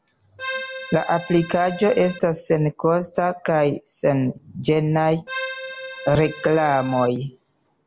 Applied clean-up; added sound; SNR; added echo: none; Accordion; 10 dB; none.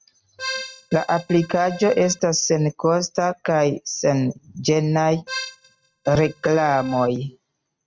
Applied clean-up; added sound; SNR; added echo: neural mask model RNNoise.